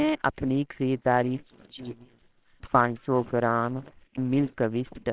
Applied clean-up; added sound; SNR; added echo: neural separator model SepFormer WHAMR!.